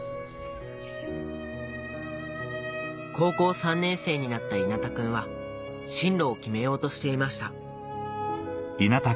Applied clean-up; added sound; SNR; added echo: none; none; none; none.